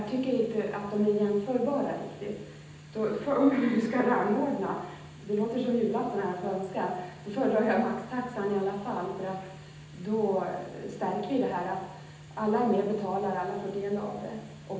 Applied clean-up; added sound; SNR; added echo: none; none; none; reverberation time 0.9 s.